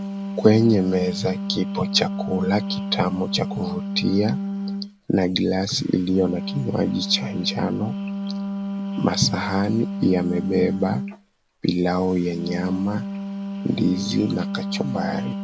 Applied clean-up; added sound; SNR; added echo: none; Wind instrument, woodwind instrument; 6 dB; none.